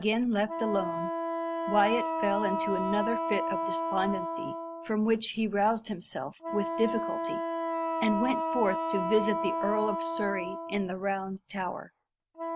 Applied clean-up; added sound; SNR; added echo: none; Wind instrument, woodwind instrument; 2 dB; none.